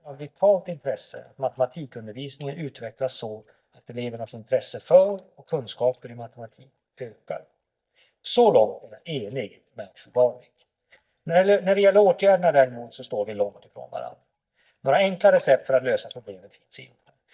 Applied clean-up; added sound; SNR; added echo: neural mask model DeepFilterNet 3.